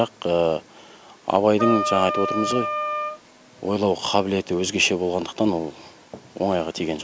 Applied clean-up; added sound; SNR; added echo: none; Wind instrument, woodwind instrument; 2 dB; none.